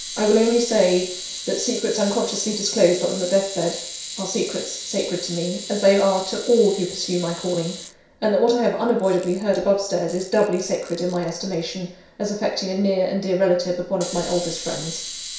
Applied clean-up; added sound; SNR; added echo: none; Camera; 13 dB; reverberation time 0.6 s.